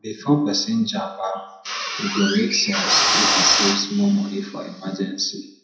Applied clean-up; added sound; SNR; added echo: none; Drill; 0 dB; reverberation time 0.6 s.